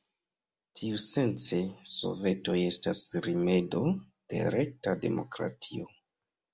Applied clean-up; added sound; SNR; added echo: none; none; none; none.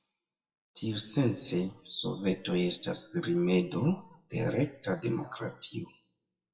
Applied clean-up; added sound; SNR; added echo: classical method WPE with log-MMSE.